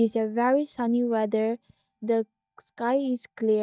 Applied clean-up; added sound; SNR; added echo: neural mask model DeepFilterNet 3.